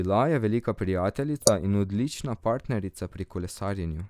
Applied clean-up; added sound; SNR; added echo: neural mask model Resemble Enhance denoiser.